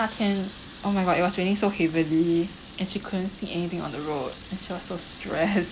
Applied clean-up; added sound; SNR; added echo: none; Water tap, faucet; 14 dB; none.